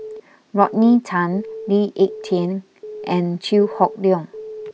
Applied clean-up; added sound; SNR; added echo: none; Alarm / Keyboard (musical); 15 dB; none.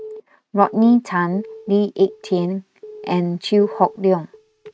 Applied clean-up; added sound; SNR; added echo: neural mask model RNNoise.